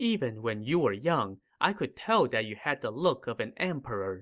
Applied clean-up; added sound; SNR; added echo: none; none; none; none.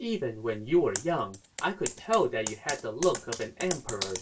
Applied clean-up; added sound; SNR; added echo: none; Computer keyboard; 10 dB; reverberation time 0.1 s.